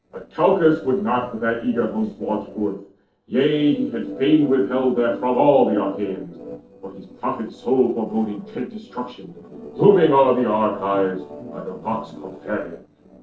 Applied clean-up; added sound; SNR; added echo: neural separator model SepFormer DNS4.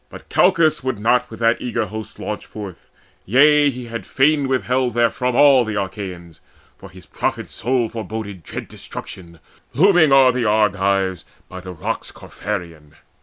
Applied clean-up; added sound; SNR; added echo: none; none; none; none.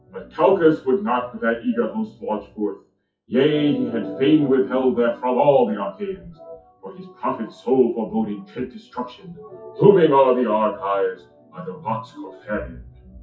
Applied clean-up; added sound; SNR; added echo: classical method WPE with log-MMSE.